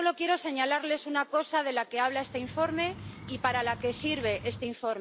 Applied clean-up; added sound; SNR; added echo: none; Bird; 13 dB; none.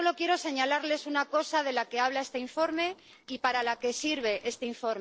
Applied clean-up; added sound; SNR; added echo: neural separator model SepFormer DNS4.